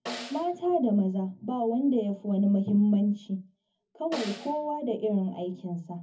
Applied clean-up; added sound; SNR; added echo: none; Snare drum; 14 dB; reverberation time 0.3 s.